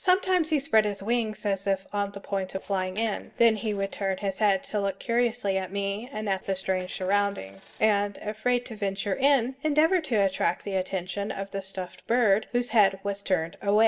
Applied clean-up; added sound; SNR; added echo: neural separator model SepFormer DNS4.